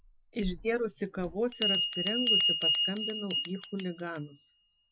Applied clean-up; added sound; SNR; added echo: classical method log-MMSE.